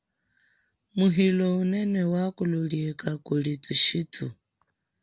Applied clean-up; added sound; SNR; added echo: none; none; none; none.